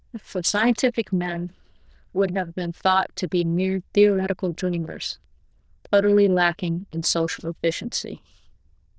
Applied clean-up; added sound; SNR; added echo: neural diffusion model UNIVERSE++.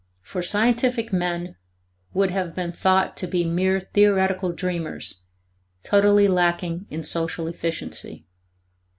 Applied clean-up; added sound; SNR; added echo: none; none; none; none.